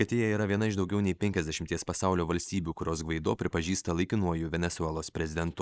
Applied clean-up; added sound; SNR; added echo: neural mask model Resemble Enhance denoiser.